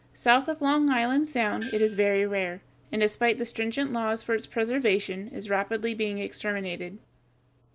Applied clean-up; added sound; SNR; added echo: none; Gong; 14 dB; none.